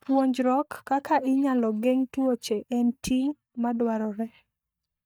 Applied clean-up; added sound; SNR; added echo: neural mask model DeepFilterNet 3.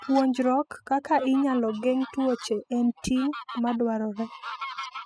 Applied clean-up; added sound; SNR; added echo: classical method spectral subtraction.